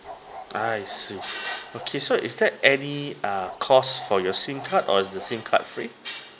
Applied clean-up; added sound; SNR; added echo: none; Bark; 16 dB; none.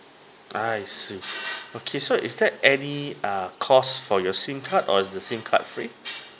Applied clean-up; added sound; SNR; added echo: none; none; none; none.